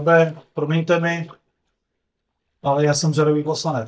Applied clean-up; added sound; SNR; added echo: neural mask model DeepFilterNet 3.